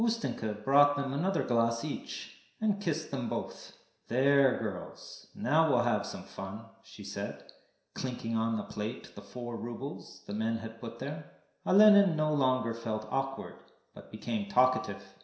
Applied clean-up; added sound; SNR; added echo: none; none; none; reverberation time 0.7 s.